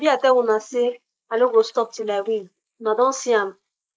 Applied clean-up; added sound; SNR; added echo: neural mask model Resemble Enhance denoiser.